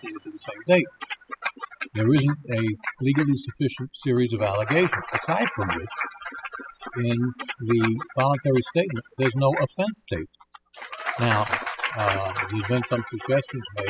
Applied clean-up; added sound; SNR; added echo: classical method spectral subtraction.